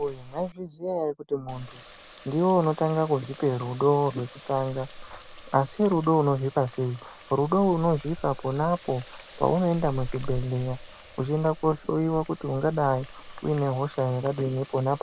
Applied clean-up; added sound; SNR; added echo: none; Water tap, faucet; 15 dB; none.